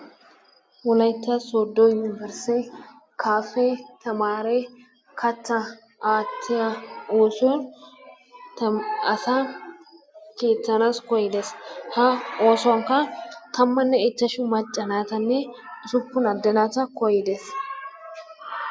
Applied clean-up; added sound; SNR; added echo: none; none; none; none.